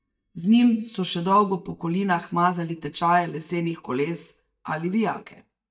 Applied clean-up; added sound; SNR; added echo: neural mask model DeepFilterNet 3.